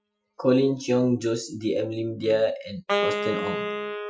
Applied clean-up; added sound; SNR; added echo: classical method Wiener filter.